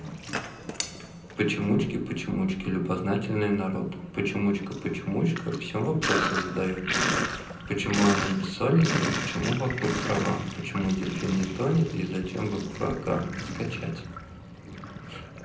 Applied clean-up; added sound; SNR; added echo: none; Sink (filling or washing); 6 dB; reverberation time 0.6 s.